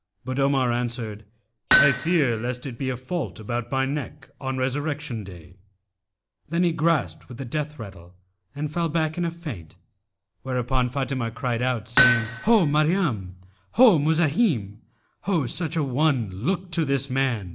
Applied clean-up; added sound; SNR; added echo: none; Hammer; 1 dB; none.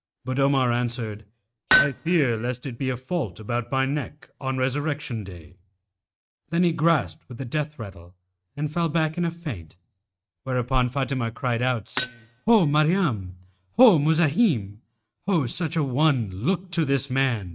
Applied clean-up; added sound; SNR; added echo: neural mask model RNNoise.